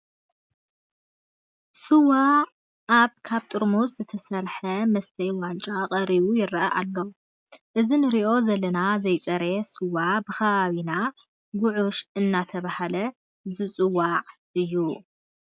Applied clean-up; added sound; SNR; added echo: none; none; none; none.